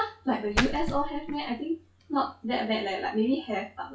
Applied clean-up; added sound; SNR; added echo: classical method log-MMSE.